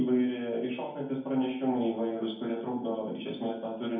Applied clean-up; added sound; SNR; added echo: none; none; none; reverberation time 0.7 s.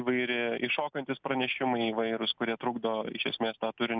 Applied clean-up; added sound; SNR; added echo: none; none; none; none.